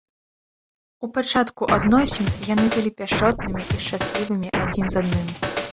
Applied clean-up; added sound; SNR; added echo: none; Scratching (performance technique); 3 dB; none.